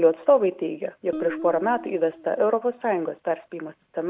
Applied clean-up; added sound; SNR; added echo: none; Guitar; 12 dB; none.